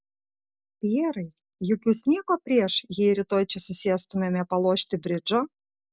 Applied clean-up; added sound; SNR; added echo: none; none; none; none.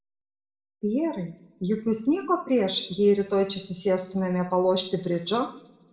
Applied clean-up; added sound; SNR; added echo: none; none; none; reverberation time 0.6 s.